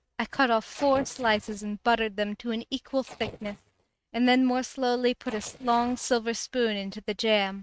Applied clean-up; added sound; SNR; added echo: neural mask model RNNoise.